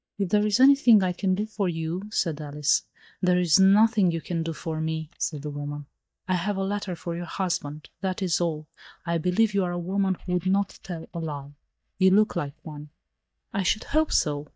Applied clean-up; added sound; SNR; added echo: neural mask model DeepFilterNet 3.